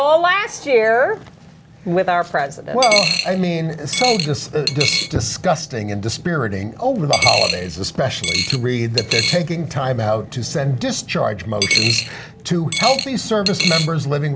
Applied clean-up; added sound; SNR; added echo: none; Coin (dropping); 3 dB; none.